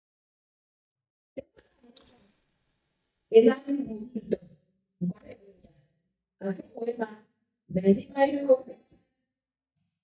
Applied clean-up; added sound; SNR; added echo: neural mask model DeepFilterNet 3.